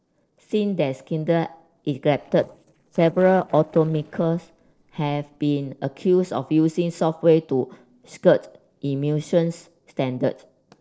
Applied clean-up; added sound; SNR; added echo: neural separator model SepFormer DNS4.